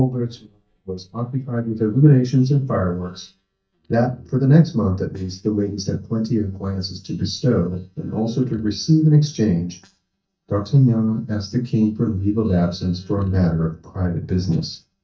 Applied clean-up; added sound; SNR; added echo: neural mask model DeepFilterNet 3.